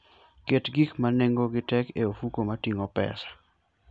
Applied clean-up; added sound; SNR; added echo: none; none; none; none.